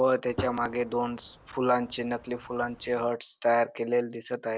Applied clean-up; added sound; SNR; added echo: none; Gunshot, gunfire; 15 dB; none.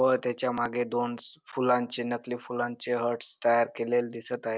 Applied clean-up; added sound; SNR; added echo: none; none; none; none.